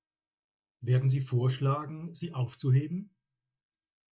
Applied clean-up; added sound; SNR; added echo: neural mask model DeepFilterNet 3.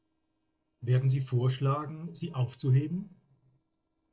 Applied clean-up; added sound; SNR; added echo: neural separator model SepFormer DNS4.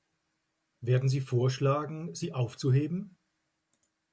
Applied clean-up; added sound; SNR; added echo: none; none; none; none.